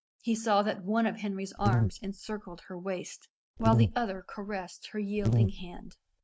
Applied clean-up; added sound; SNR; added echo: neural mask model RNNoise.